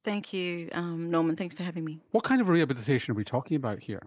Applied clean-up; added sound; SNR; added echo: neural mask model Resemble Enhance denoiser.